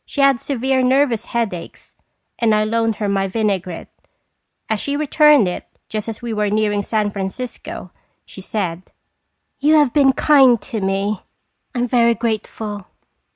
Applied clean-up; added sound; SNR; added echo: none; none; none; none.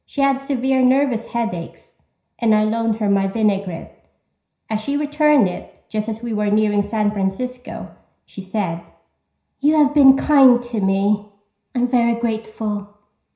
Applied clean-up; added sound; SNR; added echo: none; none; none; reverberation time 0.5 s.